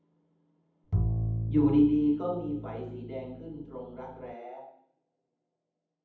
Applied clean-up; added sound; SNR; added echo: none; Bowed string instrument; 2 dB; reverberation time 0.8 s.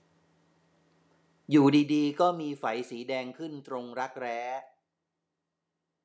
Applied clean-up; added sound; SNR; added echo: none; none; none; none.